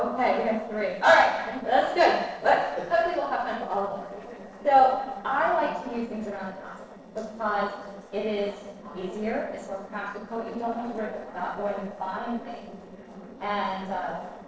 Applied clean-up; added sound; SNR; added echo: neural separator model SepFormer DNS4.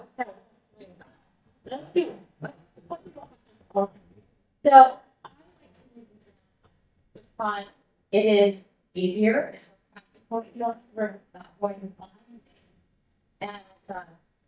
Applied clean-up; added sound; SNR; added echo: neural mask model DeepFilterNet 3.